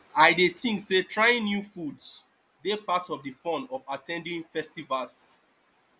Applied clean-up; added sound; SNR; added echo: none; none; none; none.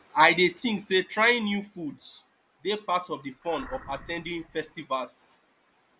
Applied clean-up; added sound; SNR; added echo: none; Animal; 18 dB; none.